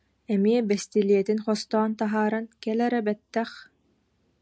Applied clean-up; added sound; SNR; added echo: none; none; none; none.